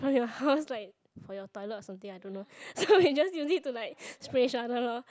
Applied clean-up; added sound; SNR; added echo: none; none; none; none.